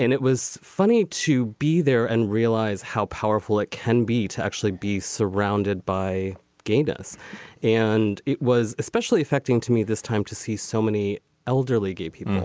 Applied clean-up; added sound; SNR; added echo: none; none; none; none.